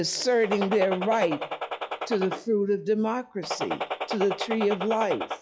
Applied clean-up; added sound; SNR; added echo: classical method log-MMSE.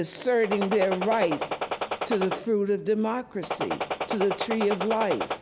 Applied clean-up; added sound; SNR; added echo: none; Gunshot, gunfire; 4 dB; none.